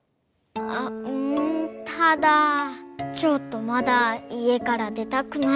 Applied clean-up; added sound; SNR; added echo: none; none; none; none.